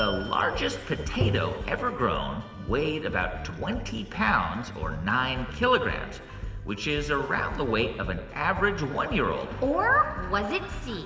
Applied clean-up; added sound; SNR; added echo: none; Tap; 2 dB; reverberation time 3.0 s.